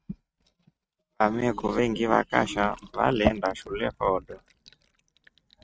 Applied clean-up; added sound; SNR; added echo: neural mask model RNNoise.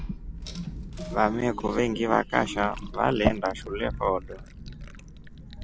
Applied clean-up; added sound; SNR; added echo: none; Thunderstorm + Fill (with liquid) / Glass; 7 dB; none.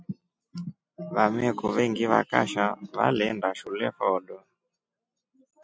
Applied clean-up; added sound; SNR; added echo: none; none; none; none.